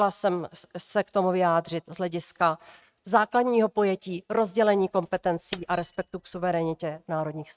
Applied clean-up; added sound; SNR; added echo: neural mask model RNNoise.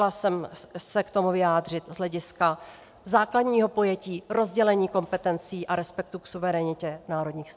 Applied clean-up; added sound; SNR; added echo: none; none; none; none.